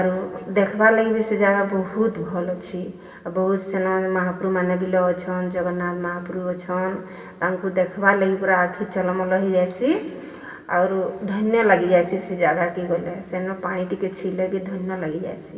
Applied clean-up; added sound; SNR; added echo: none; none; none; reverberation time 1.7 s.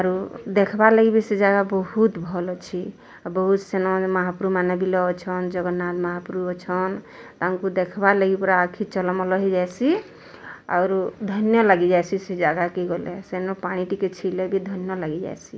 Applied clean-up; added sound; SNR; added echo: none; none; none; none.